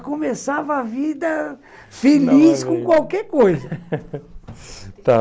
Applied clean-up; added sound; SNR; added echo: none; none; none; none.